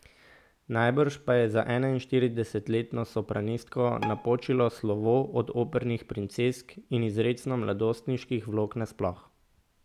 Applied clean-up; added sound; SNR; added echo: none; Bowed string instrument; 14 dB; none.